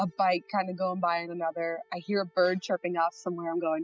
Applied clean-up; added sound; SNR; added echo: classical method spectral subtraction.